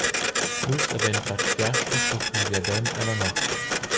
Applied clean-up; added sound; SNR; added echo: none; Printer; -4 dB; none.